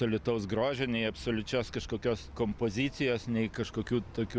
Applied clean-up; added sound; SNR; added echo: none; none; none; none.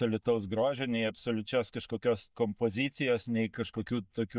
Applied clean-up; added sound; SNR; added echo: neural mask model DeepFilterNet 3.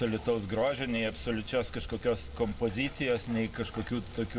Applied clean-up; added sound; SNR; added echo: none; Frying (food); 18 dB; reverberation time 0.6 s.